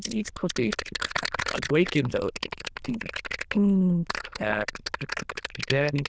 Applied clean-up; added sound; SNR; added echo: neural diffusion model UNIVERSE++.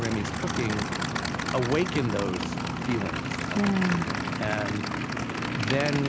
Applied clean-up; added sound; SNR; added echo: none; Idling / Aircraft; 0 dB; none.